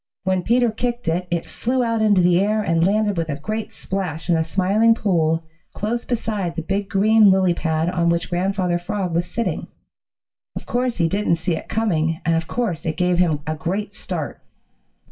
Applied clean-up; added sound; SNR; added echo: none; none; none; reverberation time 0.2 s.